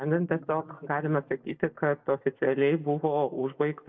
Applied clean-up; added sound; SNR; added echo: neural mask model DeepFilterNet 3.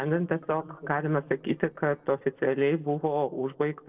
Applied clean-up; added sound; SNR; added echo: neural separator model SepFormer DNS4.